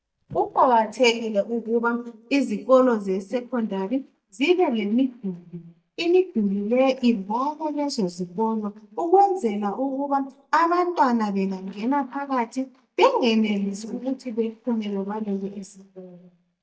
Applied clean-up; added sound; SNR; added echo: neural mask model DeepFilterNet 3.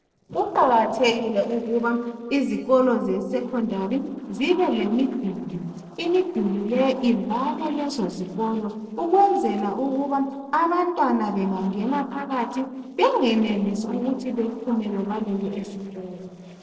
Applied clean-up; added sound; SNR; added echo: neural separator model SepFormer DNS4.